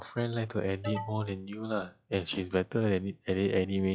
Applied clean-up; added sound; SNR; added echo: classical method log-MMSE.